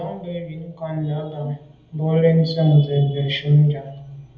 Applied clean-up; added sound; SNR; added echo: none; none; none; reverberation time 0.9 s.